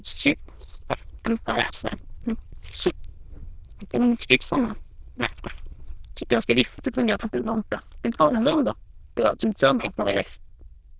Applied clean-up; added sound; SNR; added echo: neural diffusion model UNIVERSE++.